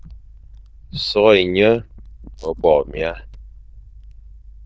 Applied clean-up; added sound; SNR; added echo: neural diffusion model UNIVERSE++.